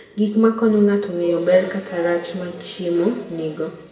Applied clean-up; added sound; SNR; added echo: none; none; none; reverberation time 0.9 s.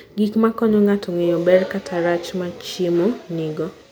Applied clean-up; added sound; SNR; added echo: none; none; none; none.